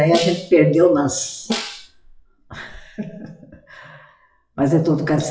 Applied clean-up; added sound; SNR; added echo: classical method WPE with log-MMSE.